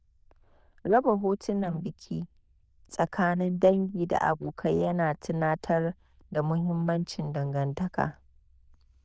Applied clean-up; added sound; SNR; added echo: neural diffusion model UNIVERSE++.